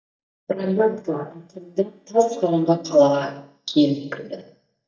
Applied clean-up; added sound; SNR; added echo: neural mask model DeepFilterNet 3.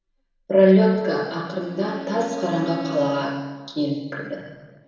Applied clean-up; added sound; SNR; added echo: none; Bowed string instrument; 14 dB; reverberation time 1.2 s.